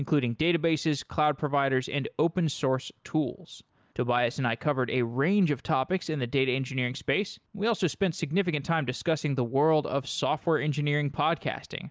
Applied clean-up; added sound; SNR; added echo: none; none; none; none.